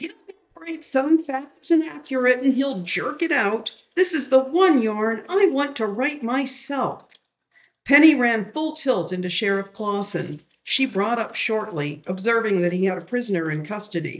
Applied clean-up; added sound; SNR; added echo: neural mask model DeepFilterNet 3.